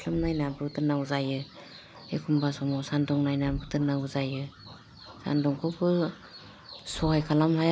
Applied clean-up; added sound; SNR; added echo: none; Thump, thud; 18 dB; none.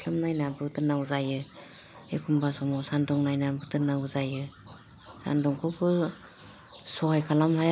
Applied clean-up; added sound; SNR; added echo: none; none; none; none.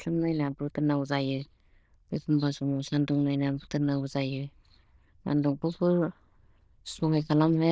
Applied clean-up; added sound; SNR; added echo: neural diffusion model UNIVERSE++.